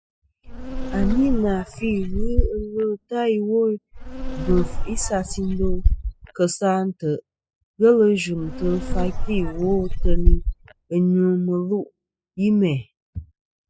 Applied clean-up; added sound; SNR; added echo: classical method spectral subtraction.